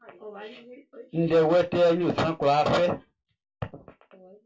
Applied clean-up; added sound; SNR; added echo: none; none; none; reverberation time 0.2 s.